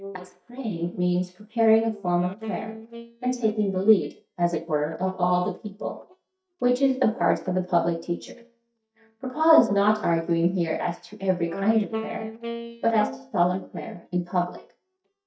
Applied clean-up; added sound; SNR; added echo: neural mask model DeepFilterNet 3.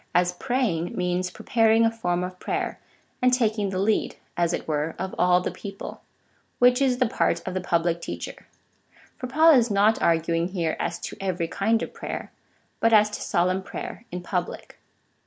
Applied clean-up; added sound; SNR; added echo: none; none; none; none.